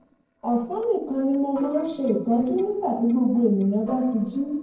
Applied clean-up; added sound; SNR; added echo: neural separator model SepFormer DNS4.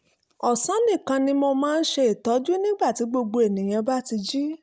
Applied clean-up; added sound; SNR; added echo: none; none; none; none.